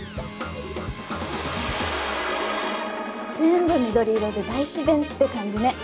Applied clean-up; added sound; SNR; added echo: none; none; none; none.